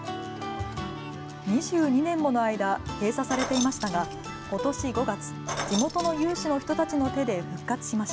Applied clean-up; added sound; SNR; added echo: none; Keys jangling; 9 dB; none.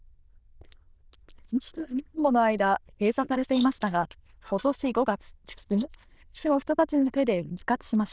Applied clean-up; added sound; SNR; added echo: neural diffusion model UNIVERSE++.